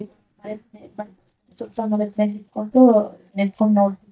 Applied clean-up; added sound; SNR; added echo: neural mask model DeepFilterNet 3.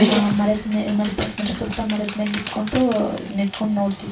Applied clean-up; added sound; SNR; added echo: none; Dog; 5 dB; reverberation time 0.2 s.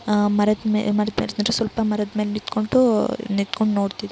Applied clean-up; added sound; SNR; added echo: none; none; none; none.